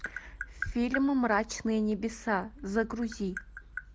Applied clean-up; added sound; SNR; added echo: none; Tap; 13 dB; none.